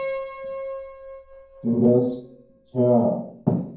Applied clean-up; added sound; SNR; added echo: neural separator model SepFormer DNS4.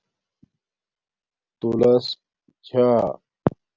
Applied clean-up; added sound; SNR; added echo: none; none; none; none.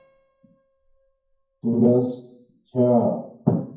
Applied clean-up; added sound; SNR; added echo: classical method WPE with log-MMSE.